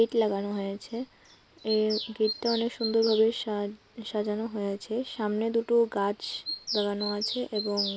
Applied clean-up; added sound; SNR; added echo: none; Bird vocalization, bird call, bird song; 11 dB; none.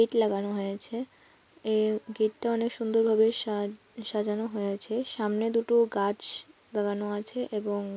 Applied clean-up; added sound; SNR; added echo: none; none; none; none.